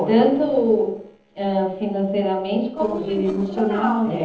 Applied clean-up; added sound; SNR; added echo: neural separator model SepFormer DNS4.